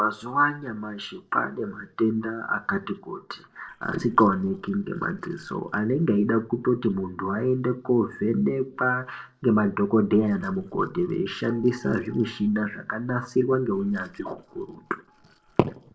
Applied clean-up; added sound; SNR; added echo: neural separator model SepFormer DNS4.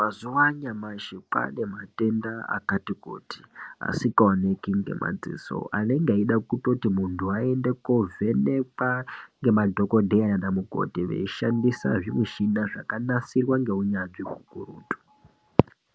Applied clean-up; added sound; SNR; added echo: none; none; none; none.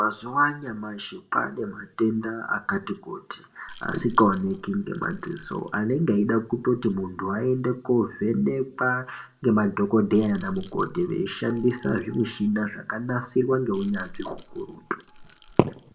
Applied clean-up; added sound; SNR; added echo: none; Rattle / Rattle (instrument); 17 dB; reverberation time 0.3 s.